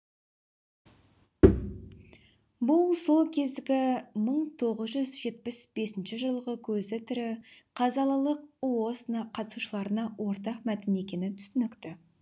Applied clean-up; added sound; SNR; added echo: none; Bowed string instrument; -3 dB; none.